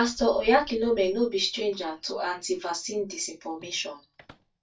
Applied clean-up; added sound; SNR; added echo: neural mask model DeepFilterNet 3.